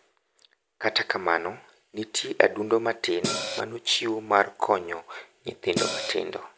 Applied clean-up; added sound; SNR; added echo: none; Cymbal; 1 dB; none.